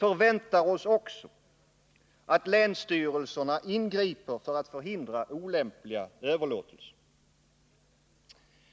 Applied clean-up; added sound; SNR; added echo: none; none; none; none.